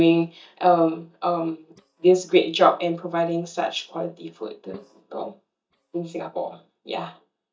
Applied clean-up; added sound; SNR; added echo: neural mask model DeepFilterNet 3.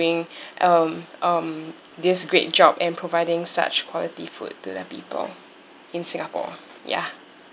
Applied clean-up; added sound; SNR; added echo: none; none; none; none.